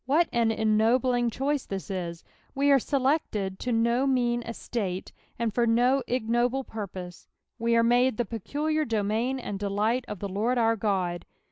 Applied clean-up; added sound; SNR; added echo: none; none; none; none.